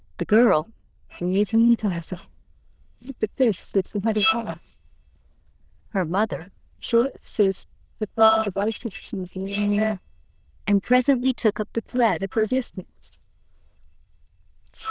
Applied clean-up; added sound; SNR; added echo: neural diffusion model UNIVERSE++.